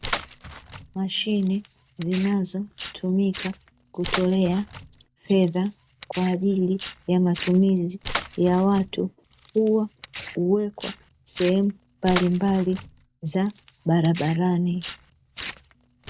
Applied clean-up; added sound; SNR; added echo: none; Tearing; 14 dB; none.